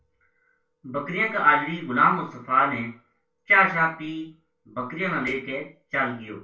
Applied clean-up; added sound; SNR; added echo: none; none; none; reverberation time 0.3 s.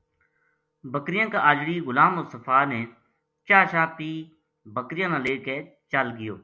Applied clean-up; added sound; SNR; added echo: none; none; none; none.